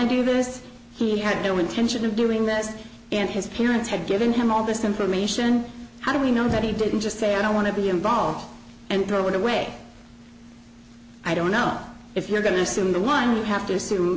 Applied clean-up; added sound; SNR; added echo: none; none; none; none.